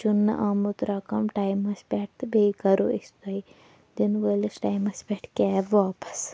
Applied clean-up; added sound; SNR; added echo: none; none; none; none.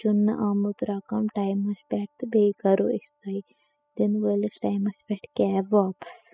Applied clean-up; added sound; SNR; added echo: classical method spectral subtraction.